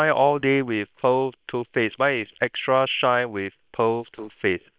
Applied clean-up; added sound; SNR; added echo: neural separator model SepFormer WHAM!.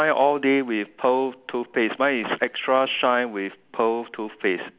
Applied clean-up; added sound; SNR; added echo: none; none; none; none.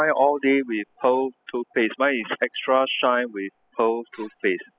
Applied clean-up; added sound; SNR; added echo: classical method spectral subtraction.